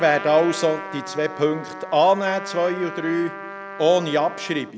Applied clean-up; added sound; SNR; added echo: none; Trumpet; 12 dB; none.